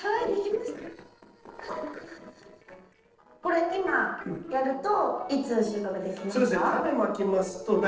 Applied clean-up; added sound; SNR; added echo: neural separator model SepFormer DNS4.